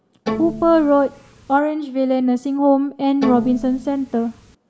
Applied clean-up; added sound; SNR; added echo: none; Bowed string instrument; 10 dB; none.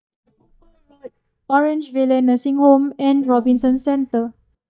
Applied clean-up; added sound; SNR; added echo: neural mask model DeepFilterNet 3.